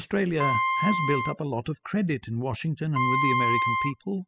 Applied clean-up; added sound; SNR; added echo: classical method spectral subtraction.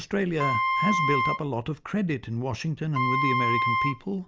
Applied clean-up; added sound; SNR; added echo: none; Wind instrument, woodwind instrument; -3 dB; none.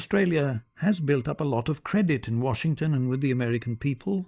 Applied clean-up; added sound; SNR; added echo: neural mask model DeepFilterNet 3.